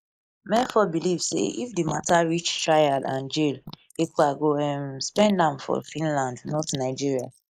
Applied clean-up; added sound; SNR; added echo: neural mask model Resemble Enhance denoiser.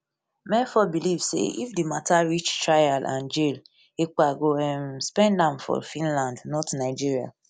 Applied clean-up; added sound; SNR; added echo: none; none; none; none.